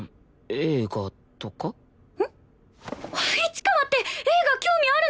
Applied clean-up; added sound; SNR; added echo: none; none; none; none.